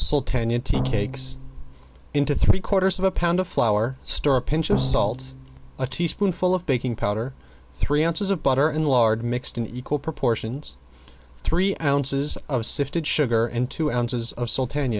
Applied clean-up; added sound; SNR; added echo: none; Drum; 8 dB; none.